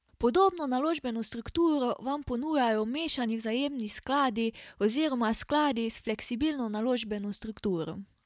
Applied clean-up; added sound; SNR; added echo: none; none; none; none.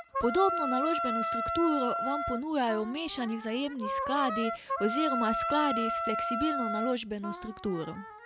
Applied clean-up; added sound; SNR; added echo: none; Wind instrument, woodwind instrument; 2 dB; none.